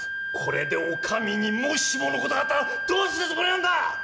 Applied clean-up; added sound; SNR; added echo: none; Wind instrument, woodwind instrument; 3 dB; none.